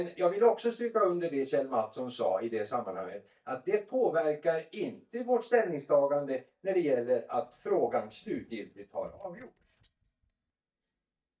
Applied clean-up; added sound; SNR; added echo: neural mask model DeepFilterNet 3.